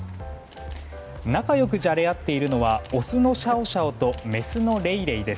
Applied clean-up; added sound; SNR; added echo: none; none; none; none.